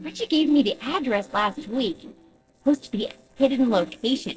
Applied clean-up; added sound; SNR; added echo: neural separator model SepFormer DNS4.